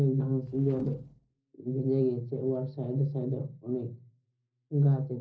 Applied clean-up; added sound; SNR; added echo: neural separator model SepFormer DNS4.